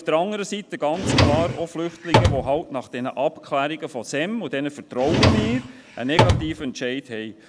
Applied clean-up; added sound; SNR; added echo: none; Drawer open or close; -4 dB; none.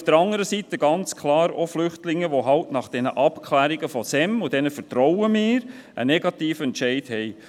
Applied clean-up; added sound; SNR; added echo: none; none; none; none.